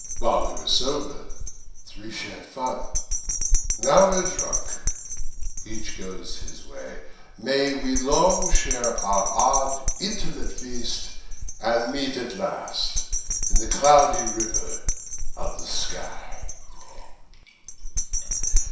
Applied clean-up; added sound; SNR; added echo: none; Bell; -2 dB; reverberation time 0.7 s.